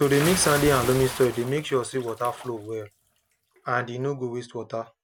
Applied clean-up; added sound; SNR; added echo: none; Bathtub (filling or washing) / Splash, splatter; 11 dB; none.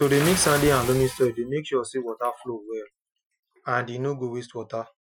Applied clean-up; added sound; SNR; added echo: classical method Wiener filter.